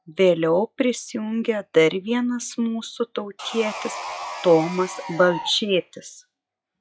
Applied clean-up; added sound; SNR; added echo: classical method log-MMSE.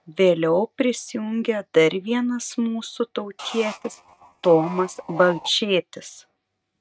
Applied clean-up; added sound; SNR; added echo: neural mask model RNNoise.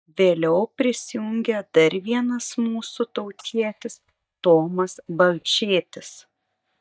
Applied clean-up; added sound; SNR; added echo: neural mask model DeepFilterNet 3.